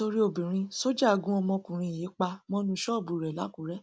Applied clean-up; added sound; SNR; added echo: none; none; none; none.